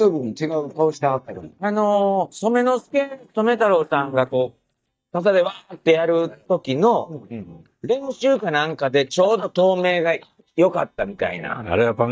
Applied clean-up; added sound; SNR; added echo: neural mask model DeepFilterNet 3.